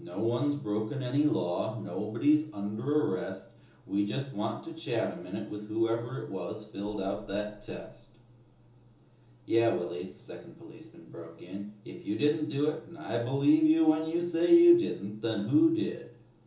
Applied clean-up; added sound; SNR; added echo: none; none; none; reverberation time 1.2 s.